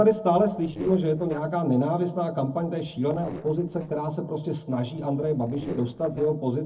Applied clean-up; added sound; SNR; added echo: neural separator model SepFormer DNS4.